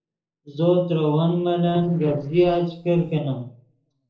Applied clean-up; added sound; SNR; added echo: neural separator model SepFormer DNS4.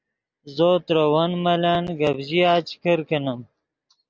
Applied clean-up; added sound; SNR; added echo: none; none; none; none.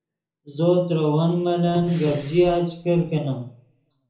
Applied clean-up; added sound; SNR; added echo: none; Respiratory sounds; 18 dB; reverberation time 0.6 s.